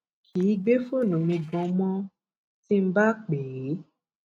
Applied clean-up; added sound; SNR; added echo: neural mask model RNNoise.